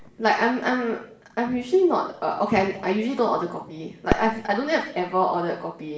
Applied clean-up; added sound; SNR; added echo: none; Fireworks; 13 dB; reverberation time 0.5 s.